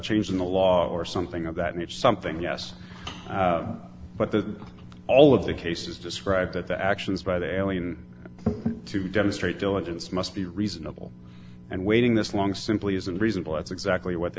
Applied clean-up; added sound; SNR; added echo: none; none; none; none.